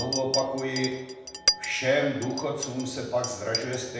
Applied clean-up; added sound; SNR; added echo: none; Chink, clink; 5 dB; reverberation time 0.8 s.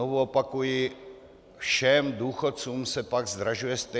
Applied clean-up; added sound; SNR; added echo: none; none; none; none.